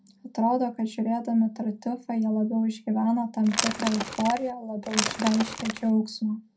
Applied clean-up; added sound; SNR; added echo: none; Crackle / Crushing / Wood; 5 dB; reverberation time 0.2 s.